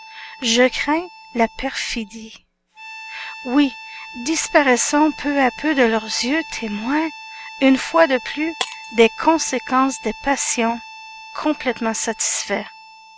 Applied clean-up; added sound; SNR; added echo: none; Shatter + Harmonica; 16 dB; none.